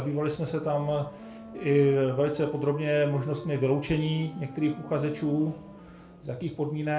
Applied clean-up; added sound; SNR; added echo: none; Wind instrument, woodwind instrument; 18 dB; reverberation time 0.3 s.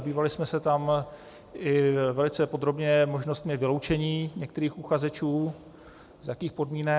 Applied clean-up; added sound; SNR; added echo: none; none; none; none.